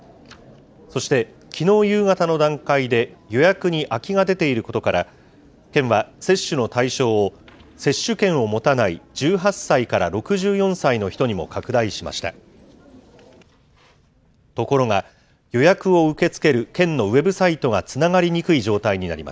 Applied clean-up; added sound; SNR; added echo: none; none; none; none.